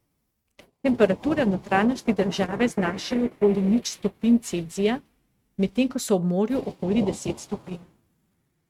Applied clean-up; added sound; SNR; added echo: neural mask model RNNoise.